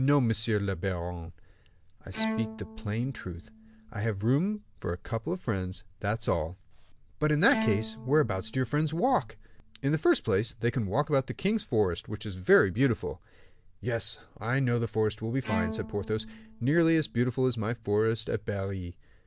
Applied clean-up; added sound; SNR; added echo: none; Bowed string instrument; 11 dB; none.